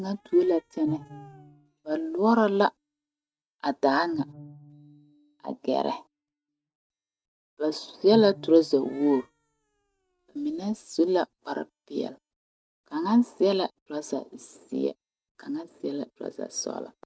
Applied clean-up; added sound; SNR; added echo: neural mask model RNNoise.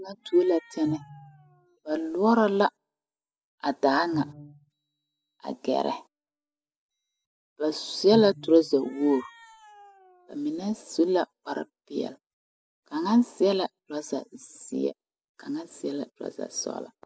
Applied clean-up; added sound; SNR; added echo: classical method spectral subtraction.